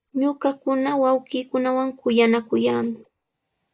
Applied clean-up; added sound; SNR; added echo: neural mask model DeepFilterNet 3.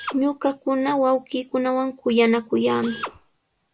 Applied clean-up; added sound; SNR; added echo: none; Drill; 18 dB; none.